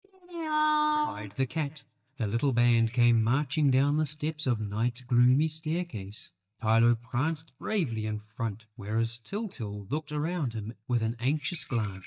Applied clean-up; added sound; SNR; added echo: neural mask model DeepFilterNet 3.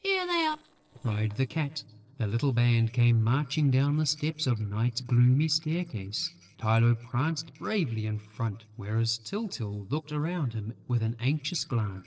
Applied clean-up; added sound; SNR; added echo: neural separator model SepFormer DNS4.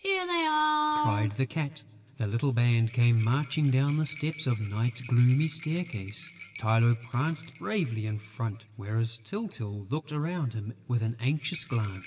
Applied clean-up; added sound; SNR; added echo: none; Rattle; 18 dB; reverberation time 1.1 s.